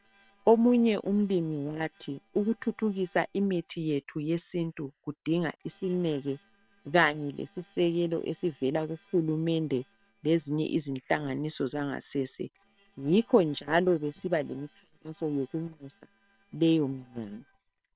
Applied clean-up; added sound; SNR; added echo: neural separator model SepFormer WHAM!.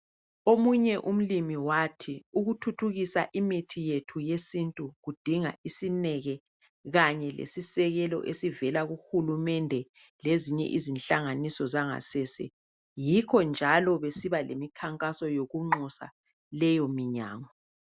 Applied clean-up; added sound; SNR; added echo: none; none; none; none.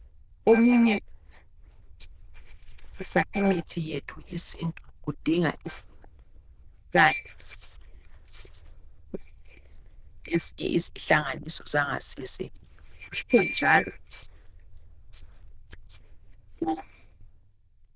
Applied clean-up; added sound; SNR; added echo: neural diffusion model UNIVERSE++.